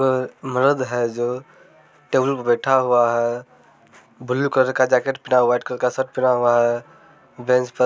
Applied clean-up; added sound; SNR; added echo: none; none; none; none.